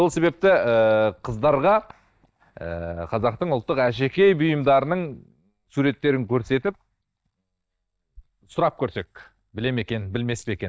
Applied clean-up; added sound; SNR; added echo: neural mask model DeepFilterNet 3.